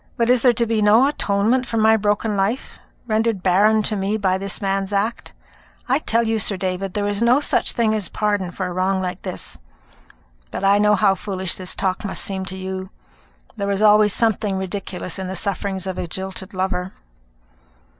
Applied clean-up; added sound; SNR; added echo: none; none; none; none.